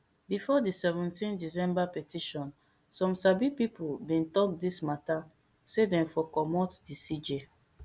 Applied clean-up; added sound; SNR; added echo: none; none; none; none.